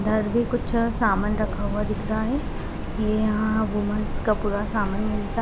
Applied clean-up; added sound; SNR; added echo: none; Train; 3 dB; none.